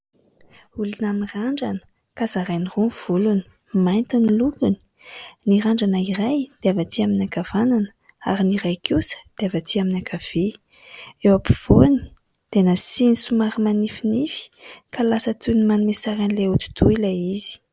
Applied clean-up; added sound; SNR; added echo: none; none; none; none.